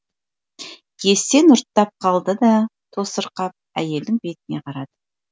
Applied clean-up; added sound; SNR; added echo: none; none; none; none.